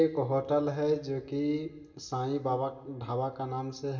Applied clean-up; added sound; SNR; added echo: none; none; none; reverberation time 0.9 s.